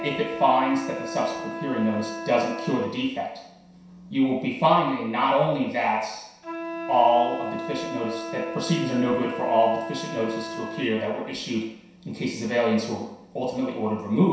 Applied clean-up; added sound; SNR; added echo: none; Wind instrument, woodwind instrument; 11 dB; reverberation time 0.7 s.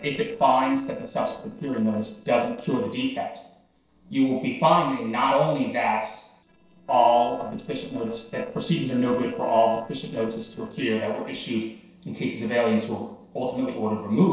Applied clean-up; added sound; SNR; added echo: neural separator model SepFormer DNS4.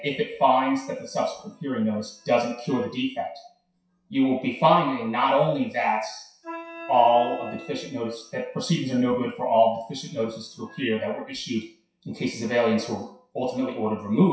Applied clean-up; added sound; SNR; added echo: classical method WPE with log-MMSE.